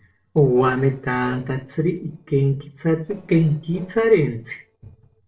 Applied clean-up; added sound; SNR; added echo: neural separator model SepFormer DNS4.